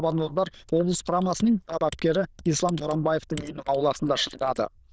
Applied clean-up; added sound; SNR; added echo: neural diffusion model UNIVERSE++.